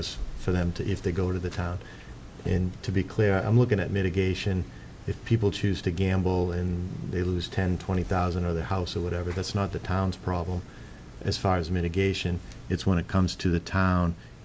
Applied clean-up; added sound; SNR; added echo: none; none; none; none.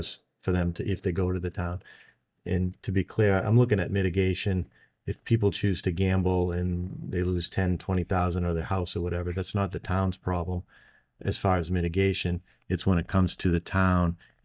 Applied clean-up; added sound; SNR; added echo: neural mask model DeepFilterNet 3.